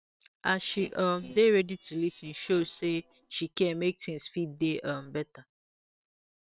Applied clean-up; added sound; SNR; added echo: neural separator model SepFormer WHAM!.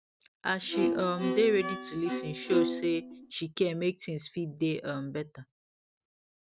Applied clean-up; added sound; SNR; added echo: none; Bowed string instrument; 1 dB; none.